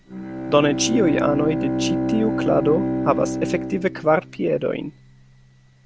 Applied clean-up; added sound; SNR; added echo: none; Bowed string instrument; 3 dB; none.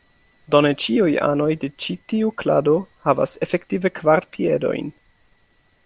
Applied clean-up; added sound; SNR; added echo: none; none; none; none.